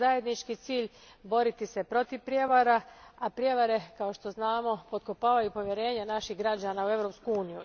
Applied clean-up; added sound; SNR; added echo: none; none; none; none.